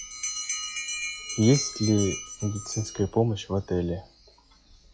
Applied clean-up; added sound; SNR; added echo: classical method log-MMSE.